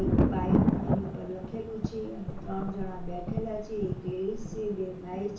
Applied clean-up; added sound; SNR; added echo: none; Thunder; -4 dB; reverberation time 0.8 s.